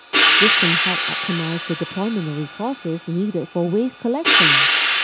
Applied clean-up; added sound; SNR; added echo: none; Hi-hat; -4 dB; none.